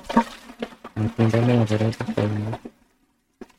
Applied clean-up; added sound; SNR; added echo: neural mask model RNNoise.